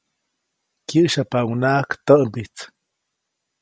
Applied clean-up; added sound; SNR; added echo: none; none; none; none.